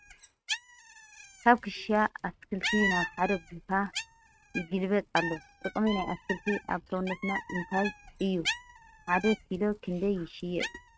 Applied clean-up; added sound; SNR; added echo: neural mask model RNNoise.